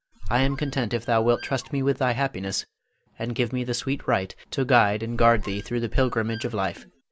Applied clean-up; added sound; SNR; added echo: none; Squeak; 8 dB; none.